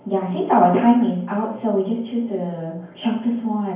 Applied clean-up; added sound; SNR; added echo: none; none; none; reverberation time 0.9 s.